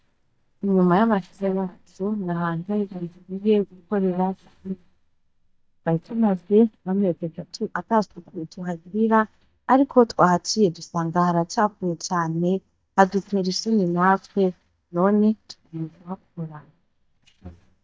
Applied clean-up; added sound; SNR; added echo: neural mask model DeepFilterNet 3.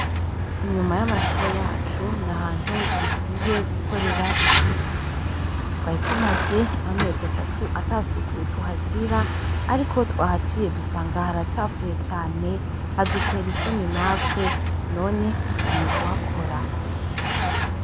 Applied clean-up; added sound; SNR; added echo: none; Truck; -4 dB; none.